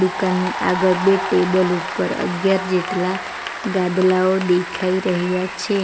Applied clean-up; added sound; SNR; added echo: none; Applause / Cheering; 8 dB; none.